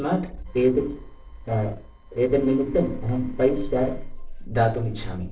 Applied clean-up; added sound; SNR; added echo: neural separator model SepFormer DNS4.